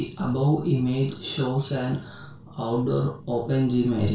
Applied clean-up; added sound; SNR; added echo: none; none; none; reverberation time 0.3 s.